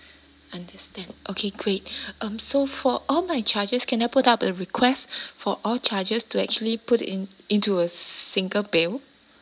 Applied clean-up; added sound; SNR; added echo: none; none; none; none.